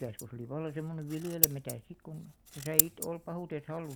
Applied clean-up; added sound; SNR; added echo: none; Scissors; -3 dB; none.